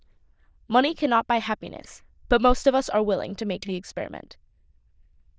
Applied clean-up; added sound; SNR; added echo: neural diffusion model UNIVERSE++.